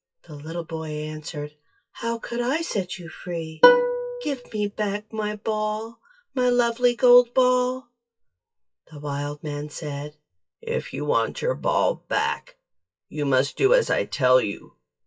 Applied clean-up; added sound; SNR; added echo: classical method WPE with log-MMSE.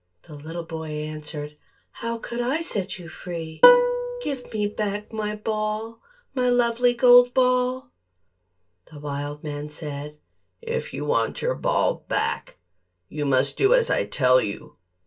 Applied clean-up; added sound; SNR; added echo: none; Plucked string instrument; -3 dB; reverberation time 0.2 s.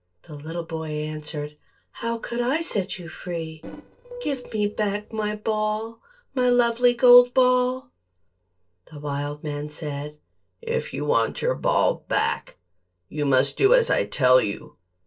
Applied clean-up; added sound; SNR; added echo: neural separator model SepFormer DNS4.